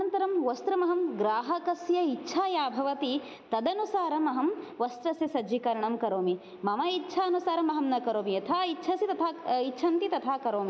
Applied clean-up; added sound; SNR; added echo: none; none; none; none.